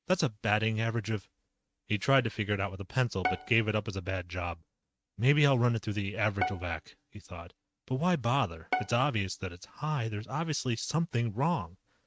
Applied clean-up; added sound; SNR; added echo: neural mask model RNNoise.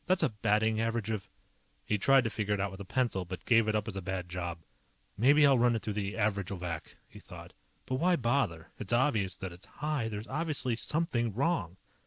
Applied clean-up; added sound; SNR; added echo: none; none; none; none.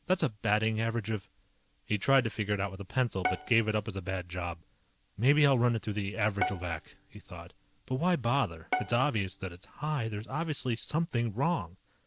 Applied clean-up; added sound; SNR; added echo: none; Bowed string instrument; 9 dB; none.